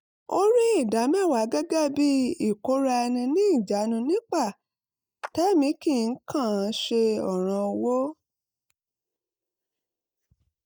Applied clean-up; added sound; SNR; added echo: neural mask model DeepFilterNet 3.